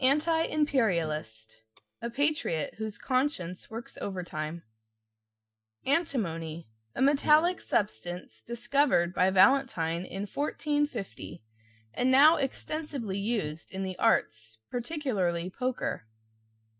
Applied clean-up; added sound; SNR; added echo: neural mask model DeepFilterNet 3.